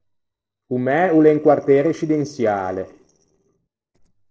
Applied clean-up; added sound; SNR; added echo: neural separator model SepFormer DNS4.